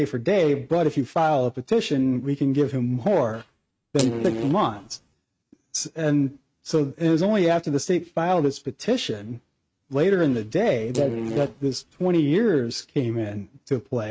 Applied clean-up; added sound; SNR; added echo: neural mask model RNNoise.